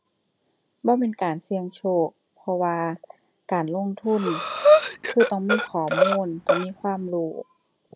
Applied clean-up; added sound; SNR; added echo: none; Breathing; -4 dB; none.